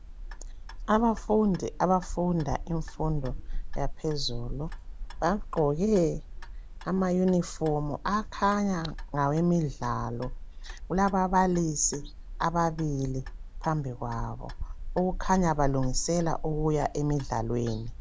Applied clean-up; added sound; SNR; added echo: none; Clock; 7 dB; none.